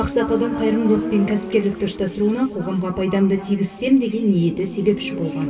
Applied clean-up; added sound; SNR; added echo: none; Motorcycle; 10 dB; reverberation time 2.9 s.